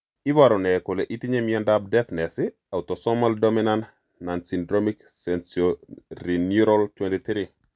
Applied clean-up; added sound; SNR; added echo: none; none; none; none.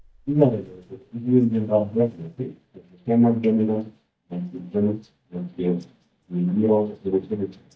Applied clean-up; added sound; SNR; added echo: neural mask model DeepFilterNet 3.